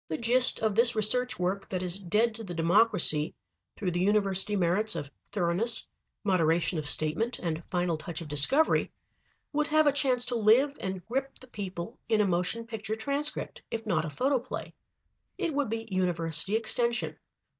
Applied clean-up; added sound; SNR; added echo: neural mask model DeepFilterNet 3.